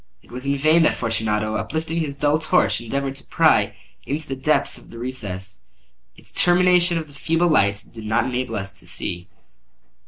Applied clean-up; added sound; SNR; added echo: none; none; none; none.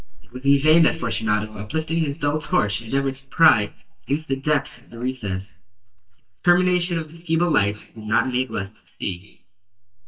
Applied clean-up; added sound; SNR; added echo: neural mask model DeepFilterNet 3.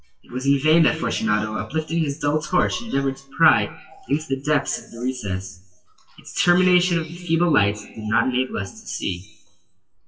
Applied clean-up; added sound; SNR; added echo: classical method WPE with log-MMSE.